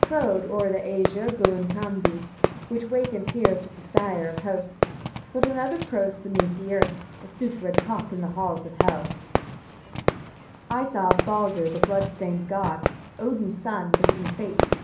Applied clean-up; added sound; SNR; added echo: none; Fireworks; 0 dB; reverberation time 0.6 s.